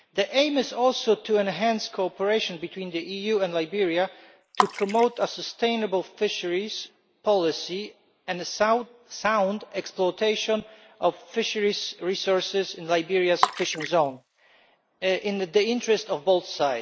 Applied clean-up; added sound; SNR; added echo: neural mask model Resemble Enhance denoiser.